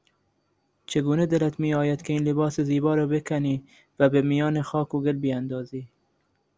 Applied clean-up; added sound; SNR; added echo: none; none; none; none.